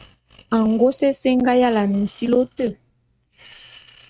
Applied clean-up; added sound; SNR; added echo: neural mask model RNNoise.